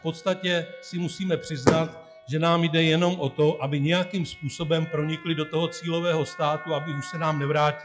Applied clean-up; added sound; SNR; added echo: classical method log-MMSE.